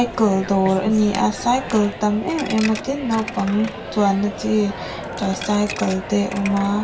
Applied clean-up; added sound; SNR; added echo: none; Coin (dropping); 11 dB; reverberation time 0.2 s.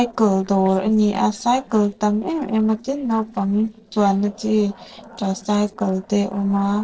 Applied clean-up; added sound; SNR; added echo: neural separator model SepFormer DNS4.